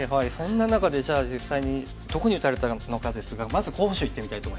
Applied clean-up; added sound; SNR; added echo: none; none; none; none.